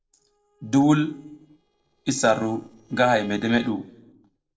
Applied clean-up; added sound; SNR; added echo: neural separator model SepFormer DNS4.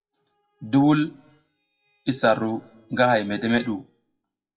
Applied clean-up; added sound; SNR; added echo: classical method WPE with log-MMSE.